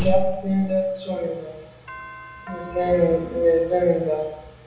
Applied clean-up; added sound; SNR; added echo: none; Doorbell; 19 dB; reverberation time 0.8 s.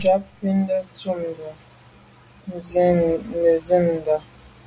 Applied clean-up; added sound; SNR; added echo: none; none; none; none.